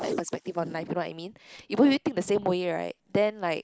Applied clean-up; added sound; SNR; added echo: neural mask model Resemble Enhance denoiser.